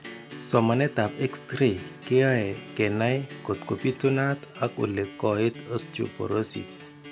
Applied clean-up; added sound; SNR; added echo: none; Acoustic guitar; 16 dB; none.